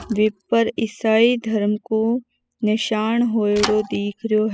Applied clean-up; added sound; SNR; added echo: classical method spectral subtraction.